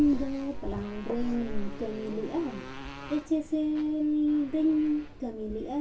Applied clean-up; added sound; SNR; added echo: none; Motorcycle; 17 dB; reverberation time 0.2 s.